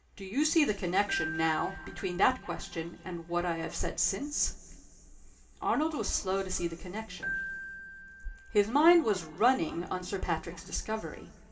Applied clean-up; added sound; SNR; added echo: none; Keyboard (musical); 14 dB; reverberation time 2.4 s.